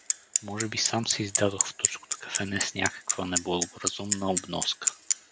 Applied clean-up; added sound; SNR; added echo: none; Bicycle; -1 dB; none.